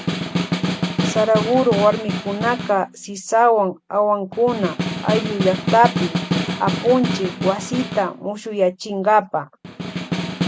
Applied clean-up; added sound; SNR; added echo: none; Snare drum; 5 dB; none.